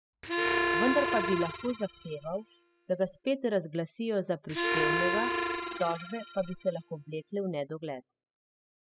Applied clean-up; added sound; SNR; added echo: classical method spectral subtraction.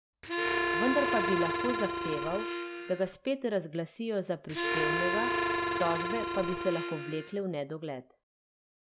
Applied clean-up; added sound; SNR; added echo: none; Harmonica; -2 dB; none.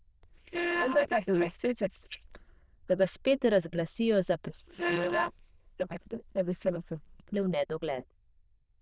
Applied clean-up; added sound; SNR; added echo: neural diffusion model UNIVERSE++.